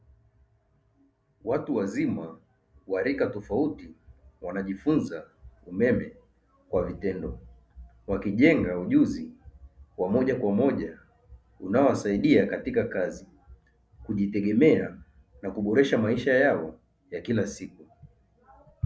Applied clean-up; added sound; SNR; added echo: none; none; none; none.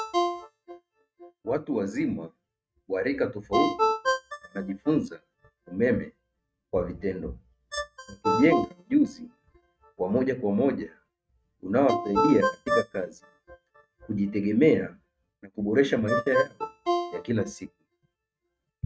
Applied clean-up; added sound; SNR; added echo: neural mask model RNNoise.